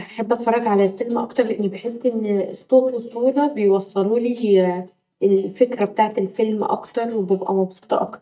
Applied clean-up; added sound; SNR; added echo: neural mask model DeepFilterNet 3.